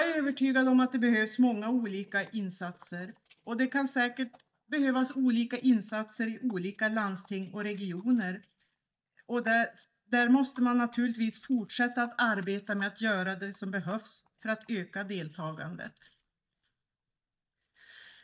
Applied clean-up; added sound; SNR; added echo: neural mask model DeepFilterNet 3.